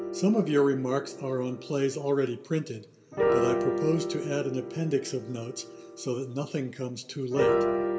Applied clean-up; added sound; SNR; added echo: none; Piano; 2 dB; reverberation time 1.3 s.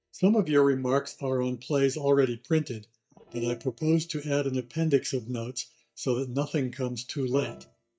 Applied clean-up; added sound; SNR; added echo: neural mask model DeepFilterNet 3.